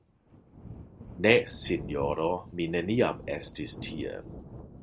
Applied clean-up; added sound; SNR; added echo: none; Thunder; 13 dB; none.